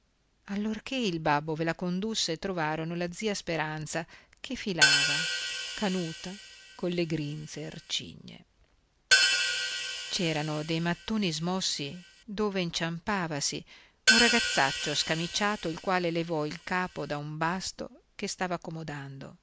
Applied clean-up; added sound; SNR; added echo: none; Hi-hat; -1 dB; none.